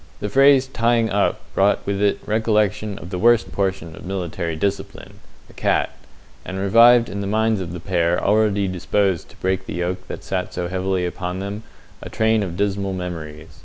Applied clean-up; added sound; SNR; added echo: none; none; none; none.